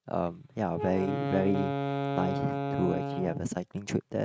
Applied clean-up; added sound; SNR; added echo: neural mask model RNNoise.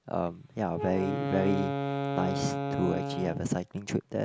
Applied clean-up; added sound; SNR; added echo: none; Wind instrument, woodwind instrument; 3 dB; none.